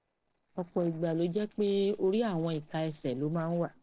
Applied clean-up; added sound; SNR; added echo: neural separator model SepFormer DNS4.